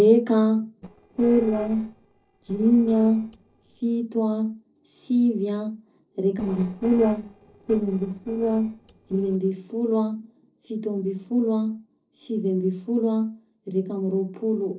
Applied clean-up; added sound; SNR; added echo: neural separator model SepFormer DNS4.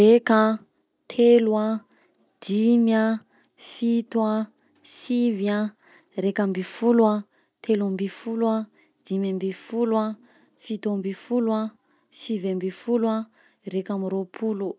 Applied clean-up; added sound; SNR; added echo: none; none; none; none.